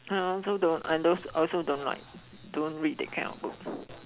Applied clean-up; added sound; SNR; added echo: none; none; none; none.